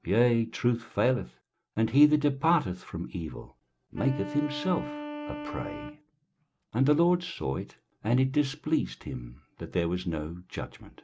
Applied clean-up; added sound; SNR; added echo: none; Wind instrument, woodwind instrument; 11 dB; none.